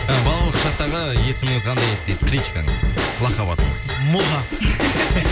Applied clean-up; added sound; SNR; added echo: none; Bell / Drum / Drum kit; 0 dB; none.